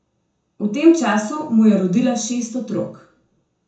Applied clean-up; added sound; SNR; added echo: none; none; none; reverberation time 0.6 s.